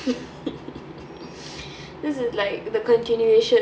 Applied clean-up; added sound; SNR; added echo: none; none; none; none.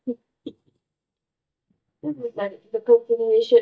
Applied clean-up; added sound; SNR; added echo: neural mask model DeepFilterNet 3.